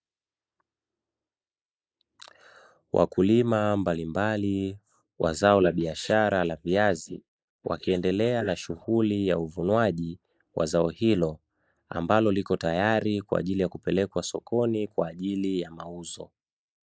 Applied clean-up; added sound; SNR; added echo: neural mask model Resemble Enhance denoiser.